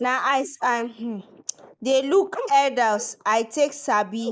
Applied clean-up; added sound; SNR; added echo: neural mask model Resemble Enhance denoiser.